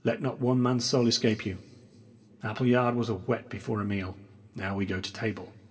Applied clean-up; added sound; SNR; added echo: none; none; none; reverberation time 1.5 s.